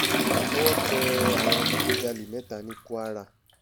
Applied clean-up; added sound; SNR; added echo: none; Bathtub (filling or washing) / Liquid; -5 dB; none.